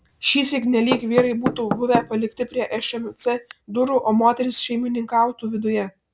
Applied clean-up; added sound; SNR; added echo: none; Knock / Wood; 8 dB; none.